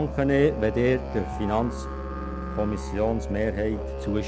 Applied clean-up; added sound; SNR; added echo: none; Musical instrument; 6 dB; none.